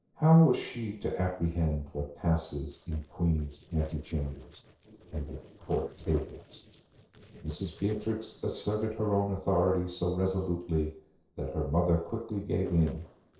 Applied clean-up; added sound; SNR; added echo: neural separator model SepFormer DNS4.